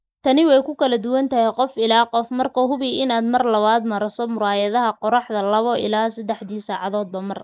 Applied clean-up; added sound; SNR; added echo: neural mask model Resemble Enhance denoiser.